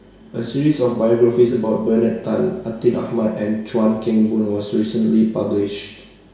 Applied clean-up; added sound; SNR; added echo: none; none; none; reverberation time 0.8 s.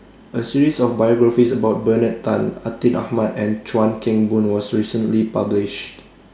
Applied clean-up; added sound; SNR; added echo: none; none; none; none.